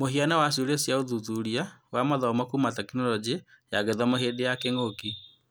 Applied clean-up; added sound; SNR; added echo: none; Bird vocalization, bird call, bird song; 13 dB; none.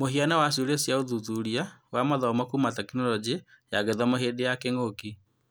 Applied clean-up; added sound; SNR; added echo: none; none; none; none.